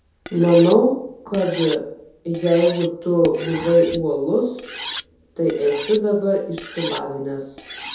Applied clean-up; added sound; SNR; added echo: none; Cutlery, silverware; 16 dB; reverberation time 0.8 s.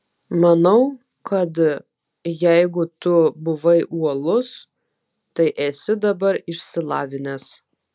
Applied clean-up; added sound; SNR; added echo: none; none; none; none.